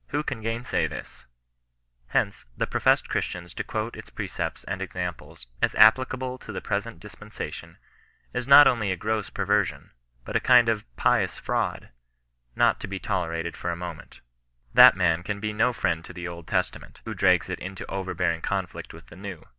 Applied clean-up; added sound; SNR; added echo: none; none; none; none.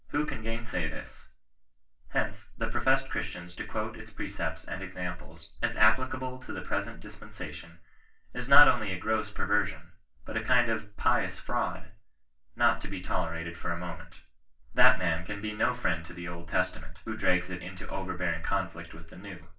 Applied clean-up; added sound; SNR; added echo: none; none; none; reverberation time 0.3 s.